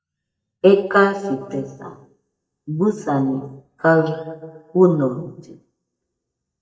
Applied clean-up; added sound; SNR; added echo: neural mask model DeepFilterNet 3.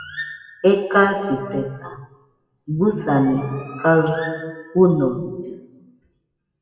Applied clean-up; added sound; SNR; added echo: classical method WPE with log-MMSE.